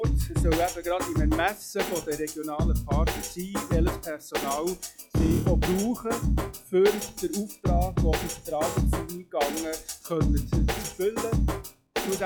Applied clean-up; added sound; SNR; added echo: classical method log-MMSE.